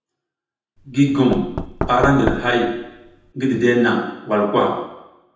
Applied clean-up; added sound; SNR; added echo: none; Knock / Wood; 8 dB; reverberation time 0.9 s.